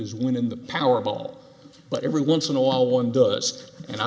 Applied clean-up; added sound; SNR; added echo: none; none; none; none.